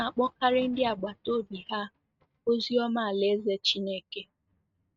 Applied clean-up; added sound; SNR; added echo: neural mask model RNNoise.